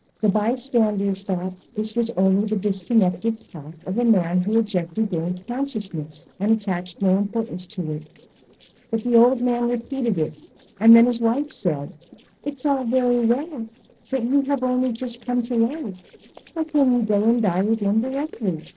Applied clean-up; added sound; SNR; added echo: neural separator model SepFormer DNS4.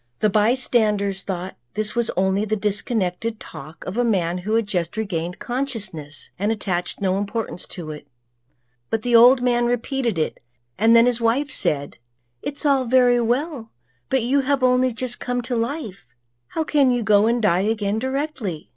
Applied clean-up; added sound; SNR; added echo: none; none; none; none.